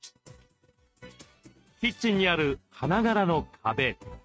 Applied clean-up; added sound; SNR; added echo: neural mask model RNNoise.